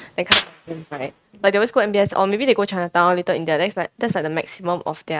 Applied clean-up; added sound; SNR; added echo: neural mask model RNNoise.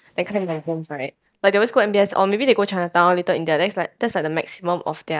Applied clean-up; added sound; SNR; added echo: neural mask model DeepFilterNet 3.